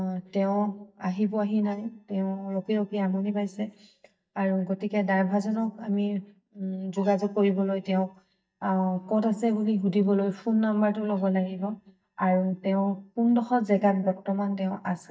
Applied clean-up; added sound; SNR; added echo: neural mask model DeepFilterNet 3.